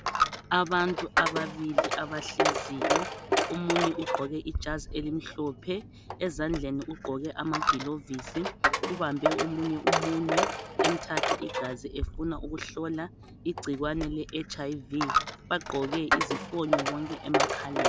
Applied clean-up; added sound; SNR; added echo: none; Coin (dropping); -2 dB; none.